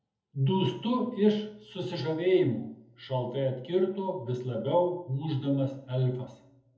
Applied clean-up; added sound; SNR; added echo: none; none; none; reverberation time 0.7 s.